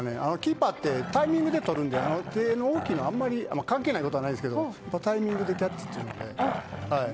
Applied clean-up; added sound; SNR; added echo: none; Growling; 10 dB; none.